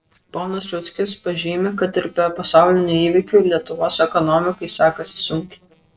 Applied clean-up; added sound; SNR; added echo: neural separator model SepFormer DNS4.